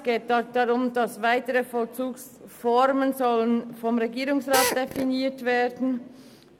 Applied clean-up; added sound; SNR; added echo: none; Drill; 3 dB; none.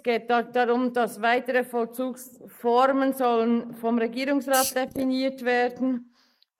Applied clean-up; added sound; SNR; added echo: neural mask model Resemble Enhance denoiser.